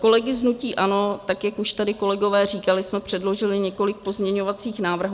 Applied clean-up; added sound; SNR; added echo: none; none; none; none.